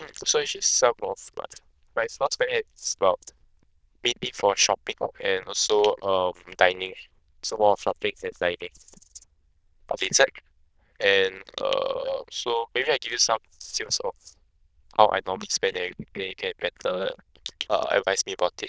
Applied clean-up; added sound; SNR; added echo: neural diffusion model UNIVERSE++.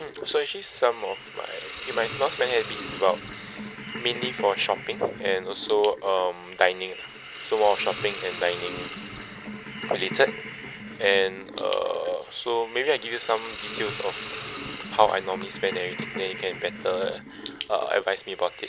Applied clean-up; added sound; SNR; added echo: none; Hiss; 9 dB; none.